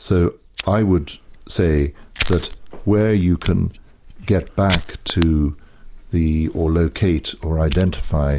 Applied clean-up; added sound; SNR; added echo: none; Fire; 13 dB; none.